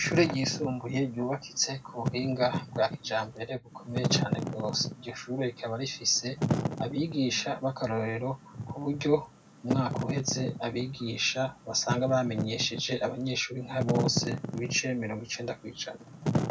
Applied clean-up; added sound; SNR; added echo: none; Wind / Fire; 4 dB; reverberation time 0.4 s.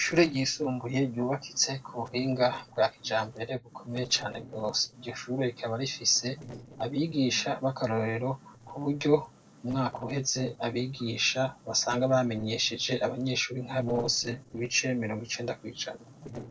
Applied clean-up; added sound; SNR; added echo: neural separator model SepFormer DNS4.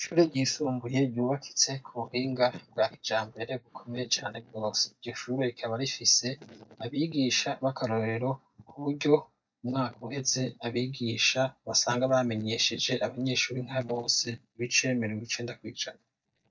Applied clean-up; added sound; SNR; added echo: neural mask model DeepFilterNet 3.